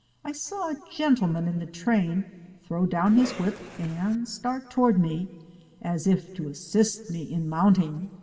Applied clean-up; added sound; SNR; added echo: none; Cough; 14 dB; reverberation time 1.9 s.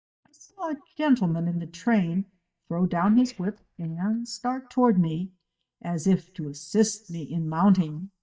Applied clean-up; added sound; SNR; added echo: neural mask model DeepFilterNet 3.